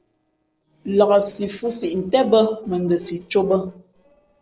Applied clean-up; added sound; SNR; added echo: neural separator model SepFormer DNS4.